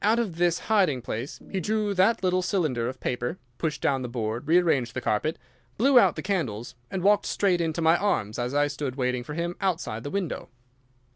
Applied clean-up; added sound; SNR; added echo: none; Organ; 16 dB; none.